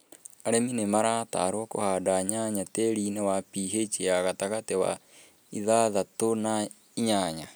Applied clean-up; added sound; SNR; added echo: none; none; none; none.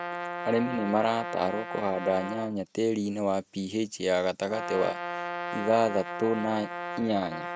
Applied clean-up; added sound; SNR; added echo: neural mask model RNNoise.